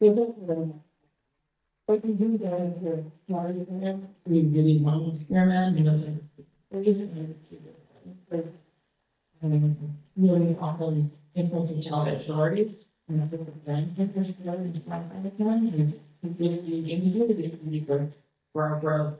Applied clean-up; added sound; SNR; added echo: neural mask model DeepFilterNet 3.